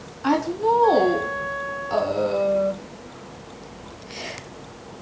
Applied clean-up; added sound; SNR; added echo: none; Wind instrument, woodwind instrument; 8 dB; none.